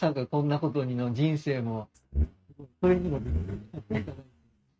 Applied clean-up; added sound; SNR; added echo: neural mask model RNNoise.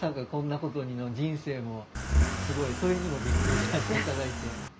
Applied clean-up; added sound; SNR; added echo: none; Accelerating, revving, vroom / Car; -3 dB; none.